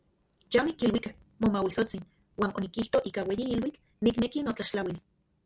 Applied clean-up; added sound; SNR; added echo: none; none; none; none.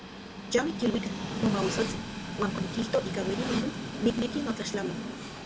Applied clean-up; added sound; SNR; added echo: none; Train; 4 dB; none.